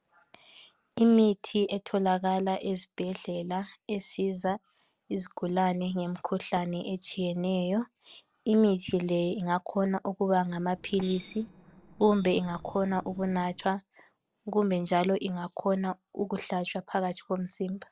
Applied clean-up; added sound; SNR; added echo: neural separator model SepFormer DNS4.